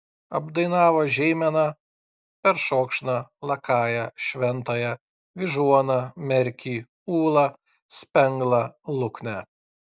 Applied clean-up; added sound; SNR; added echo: none; none; none; none.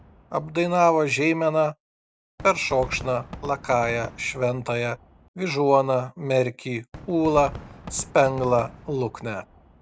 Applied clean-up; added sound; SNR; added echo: none; Fireworks; 18 dB; none.